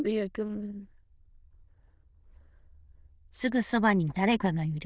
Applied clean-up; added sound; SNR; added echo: neural diffusion model UNIVERSE++.